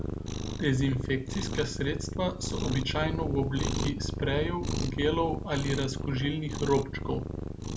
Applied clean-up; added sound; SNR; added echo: none; Cat; 2 dB; none.